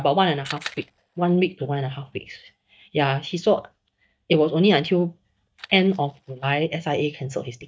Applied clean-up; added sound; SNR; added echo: neural mask model DeepFilterNet 3.